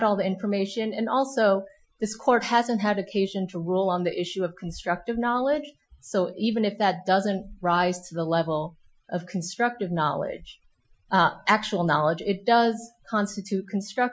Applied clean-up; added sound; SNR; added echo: classical method Wiener filter.